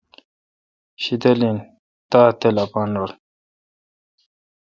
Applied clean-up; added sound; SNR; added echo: none; none; none; none.